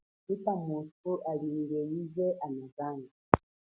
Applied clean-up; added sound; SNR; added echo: none; none; none; none.